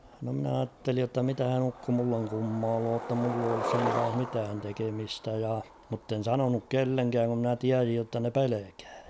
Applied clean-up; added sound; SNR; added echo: none; Skateboard; 10 dB; none.